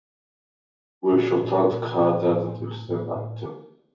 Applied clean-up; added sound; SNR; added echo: none; Bass guitar; 10 dB; reverberation time 0.7 s.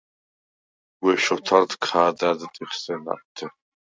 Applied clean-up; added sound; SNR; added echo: none; none; none; none.